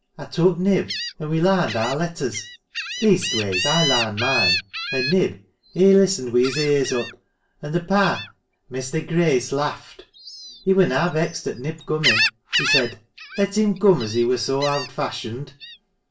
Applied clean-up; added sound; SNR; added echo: none; Gull, seagull; 7 dB; reverberation time 0.2 s.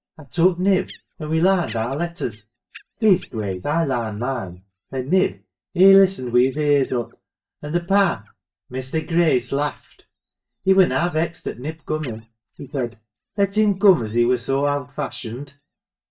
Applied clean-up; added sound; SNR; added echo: neural mask model DeepFilterNet 3.